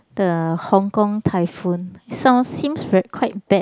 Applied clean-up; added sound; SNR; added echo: none; none; none; none.